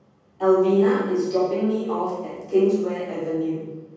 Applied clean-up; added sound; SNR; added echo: none; none; none; reverberation time 1.3 s.